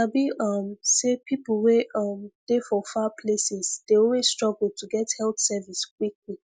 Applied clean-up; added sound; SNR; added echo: none; none; none; none.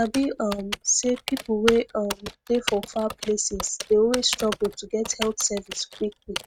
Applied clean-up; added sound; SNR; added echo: neural mask model RNNoise.